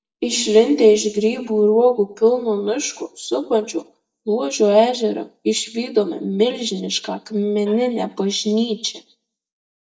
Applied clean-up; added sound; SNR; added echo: neural mask model DeepFilterNet 3.